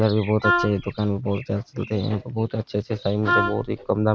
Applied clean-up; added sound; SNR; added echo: none; Wind instrument, woodwind instrument; 2 dB; none.